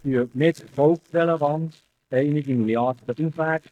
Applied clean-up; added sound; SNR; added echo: neural mask model DeepFilterNet 3.